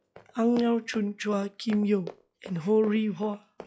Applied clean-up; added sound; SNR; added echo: classical method log-MMSE.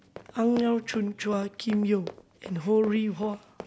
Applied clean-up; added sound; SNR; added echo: none; Run; 16 dB; none.